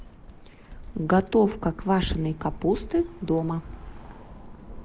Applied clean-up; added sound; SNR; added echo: none; Bird; 14 dB; none.